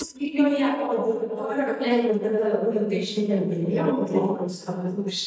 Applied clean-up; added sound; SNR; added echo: neural mask model DeepFilterNet 3.